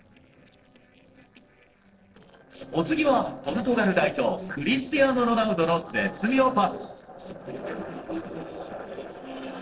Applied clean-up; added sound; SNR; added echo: neural separator model SepFormer DNS4.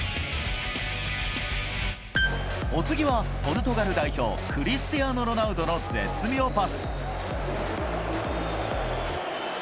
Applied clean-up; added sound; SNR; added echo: none; none; none; none.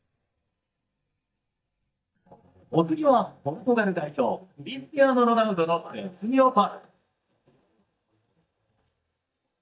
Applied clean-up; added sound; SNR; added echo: neural mask model DeepFilterNet 3.